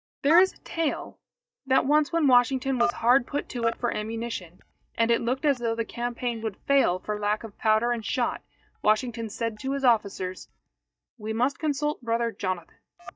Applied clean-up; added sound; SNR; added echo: neural mask model DeepFilterNet 3.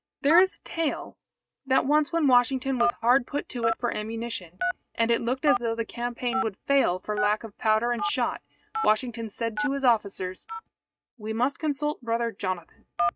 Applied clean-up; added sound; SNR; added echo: neural mask model RNNoise.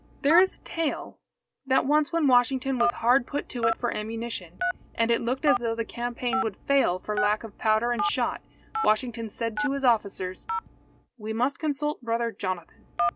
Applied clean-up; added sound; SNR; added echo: none; Telephone; 8 dB; none.